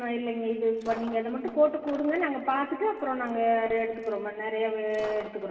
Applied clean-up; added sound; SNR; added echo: none; Coin (dropping); 20 dB; reverberation time 2.6 s.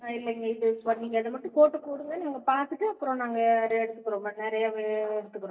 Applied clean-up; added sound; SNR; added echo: neural mask model DeepFilterNet 3.